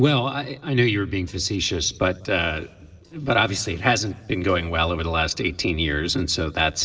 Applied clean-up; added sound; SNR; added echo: neural separator model SepFormer DNS4.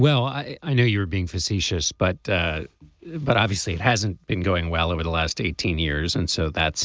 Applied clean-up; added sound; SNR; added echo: none; none; none; none.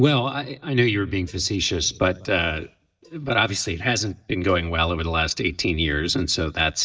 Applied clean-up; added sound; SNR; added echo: neural mask model DeepFilterNet 3.